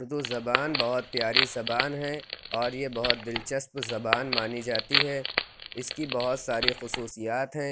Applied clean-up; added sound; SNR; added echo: none; Wood; 0 dB; none.